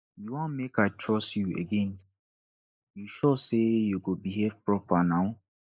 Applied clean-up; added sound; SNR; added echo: neural mask model Resemble Enhance denoiser.